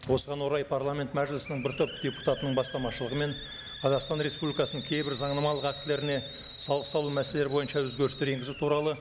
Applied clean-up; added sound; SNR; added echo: none; Hiss; 12 dB; none.